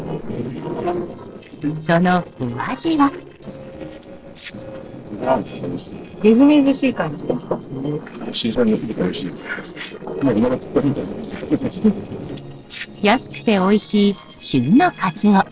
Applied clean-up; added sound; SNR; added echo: neural separator model SepFormer DNS4.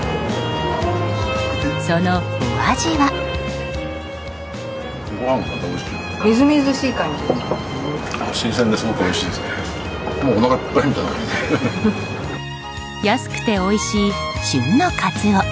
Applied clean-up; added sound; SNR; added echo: none; none; none; none.